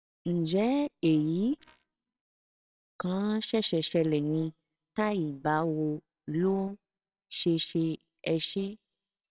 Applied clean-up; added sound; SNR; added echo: neural separator model SepFormer WHAMR!.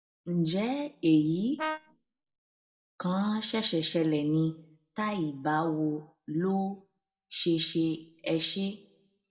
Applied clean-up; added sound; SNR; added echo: neural mask model DeepFilterNet 3.